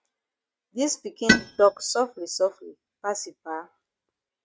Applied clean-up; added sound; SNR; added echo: neural mask model RNNoise.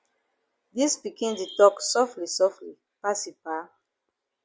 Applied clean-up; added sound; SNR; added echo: none; none; none; none.